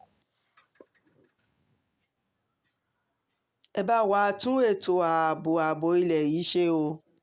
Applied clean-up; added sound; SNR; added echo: none; none; none; none.